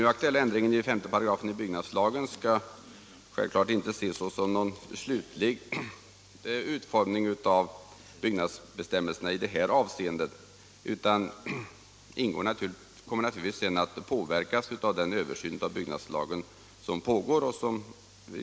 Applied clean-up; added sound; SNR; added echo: none; none; none; none.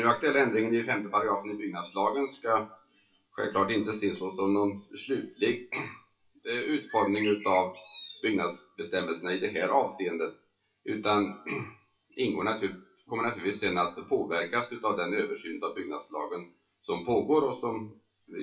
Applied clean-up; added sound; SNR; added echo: classical method WPE with log-MMSE.